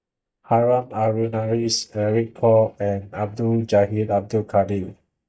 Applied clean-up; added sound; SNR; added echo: neural mask model DeepFilterNet 3.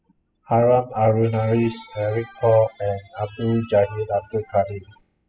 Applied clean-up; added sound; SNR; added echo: classical method spectral subtraction.